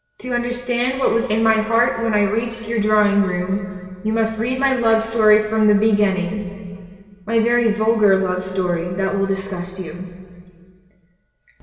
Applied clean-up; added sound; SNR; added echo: none; none; none; reverberation time 2.2 s.